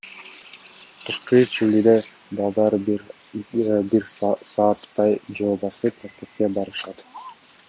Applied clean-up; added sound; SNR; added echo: none; none; none; none.